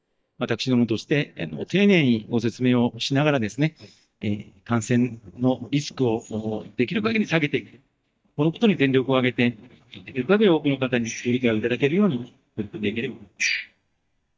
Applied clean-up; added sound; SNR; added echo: neural mask model DeepFilterNet 3.